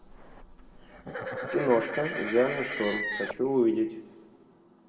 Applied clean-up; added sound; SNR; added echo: none; Livestock, farm animals, working animals; 6 dB; reverberation time 1.2 s.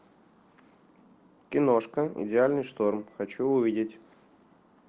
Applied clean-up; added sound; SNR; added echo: none; none; none; none.